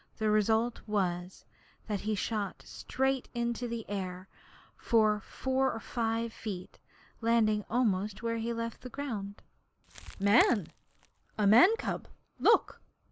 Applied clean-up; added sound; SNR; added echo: none; Crackle; 19 dB; none.